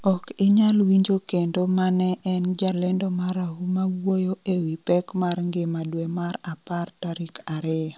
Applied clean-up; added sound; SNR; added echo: none; none; none; none.